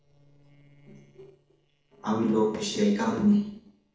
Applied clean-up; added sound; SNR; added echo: neural separator model SepFormer DNS4.